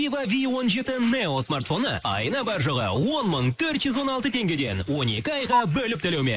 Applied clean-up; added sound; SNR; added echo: neural mask model Resemble Enhance denoiser.